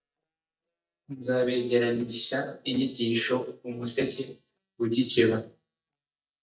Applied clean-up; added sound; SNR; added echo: neural mask model DeepFilterNet 3.